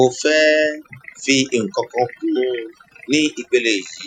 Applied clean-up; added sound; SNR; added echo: classical method Wiener filter.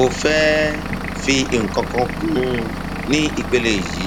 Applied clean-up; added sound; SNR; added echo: none; Engine / Vehicle; 6 dB; none.